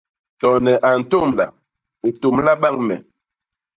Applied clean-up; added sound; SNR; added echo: neural mask model DeepFilterNet 3.